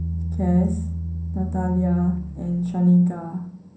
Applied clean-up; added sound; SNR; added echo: none; Bass guitar; 7 dB; reverberation time 0.6 s.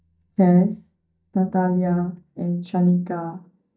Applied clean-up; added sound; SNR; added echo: neural mask model DeepFilterNet 3.